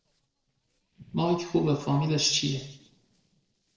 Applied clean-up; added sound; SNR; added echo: neural separator model SepFormer DNS4.